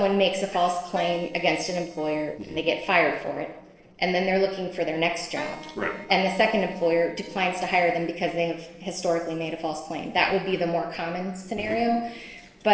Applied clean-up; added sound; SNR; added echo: neural separator model SepFormer DNS4.